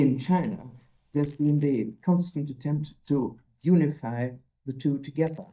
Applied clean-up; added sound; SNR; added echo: neural mask model DeepFilterNet 3.